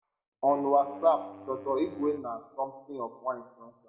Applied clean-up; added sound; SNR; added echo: none; Wind instrument, woodwind instrument; 18 dB; reverberation time 0.8 s.